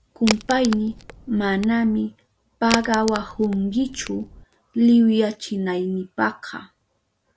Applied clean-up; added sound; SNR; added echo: none; Crack; 10 dB; none.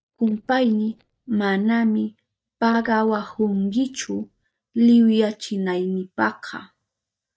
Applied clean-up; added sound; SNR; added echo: neural mask model DeepFilterNet 3.